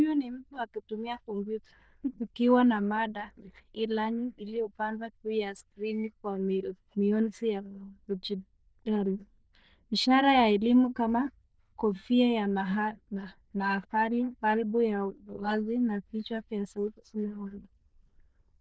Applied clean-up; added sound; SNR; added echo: neural diffusion model UNIVERSE++.